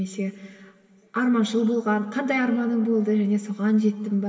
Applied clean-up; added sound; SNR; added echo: none; none; none; reverberation time 2.0 s.